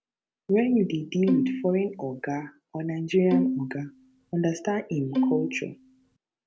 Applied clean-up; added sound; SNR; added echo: none; Bowed string instrument; 1 dB; none.